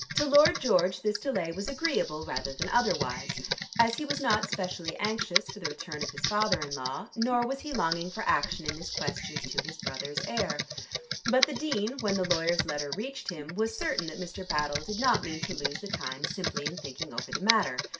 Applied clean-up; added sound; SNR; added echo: none; Computer keyboard; 4 dB; reverberation time 0.2 s.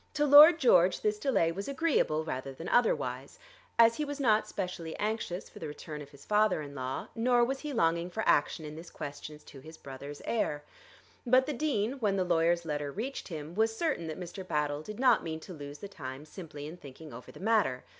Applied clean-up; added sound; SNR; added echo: none; none; none; none.